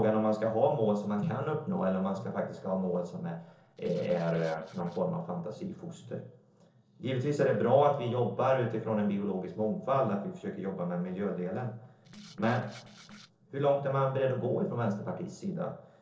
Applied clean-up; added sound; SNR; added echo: neural separator model SepFormer DNS4.